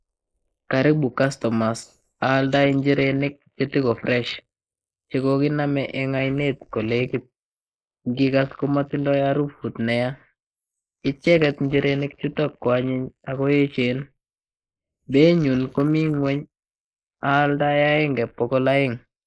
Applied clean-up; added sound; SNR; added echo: neural mask model Resemble Enhance denoiser.